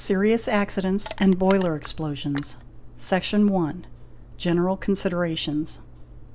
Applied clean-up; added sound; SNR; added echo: none; Crushing; 17 dB; none.